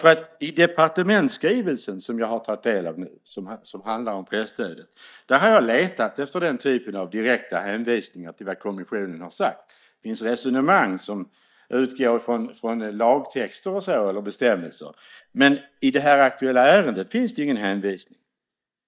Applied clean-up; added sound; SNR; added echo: neural mask model DeepFilterNet 3.